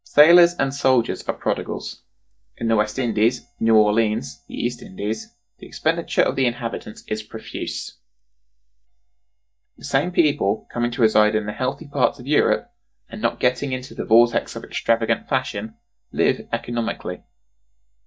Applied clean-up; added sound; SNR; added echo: neural mask model DeepFilterNet 3.